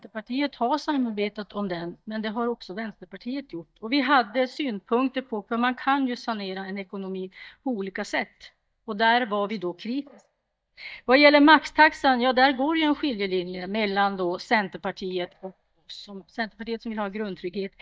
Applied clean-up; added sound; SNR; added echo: neural mask model DeepFilterNet 3.